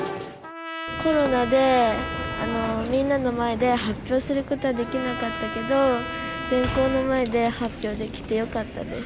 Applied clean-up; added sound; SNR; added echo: none; Trumpet; 11 dB; none.